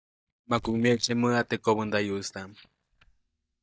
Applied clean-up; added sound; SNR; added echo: neural mask model DeepFilterNet 3.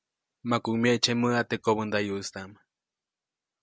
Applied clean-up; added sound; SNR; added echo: none; none; none; none.